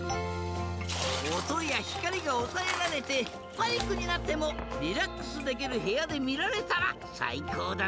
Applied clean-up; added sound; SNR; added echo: none; Tearing; 8 dB; none.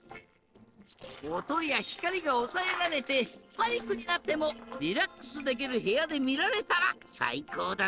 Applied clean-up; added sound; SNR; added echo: neural separator model SepFormer DNS4.